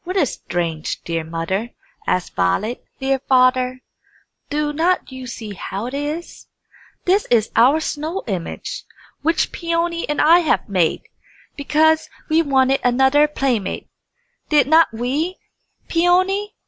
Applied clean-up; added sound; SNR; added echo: none; none; none; none.